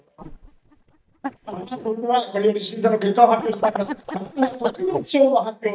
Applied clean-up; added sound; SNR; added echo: neural mask model DeepFilterNet 3.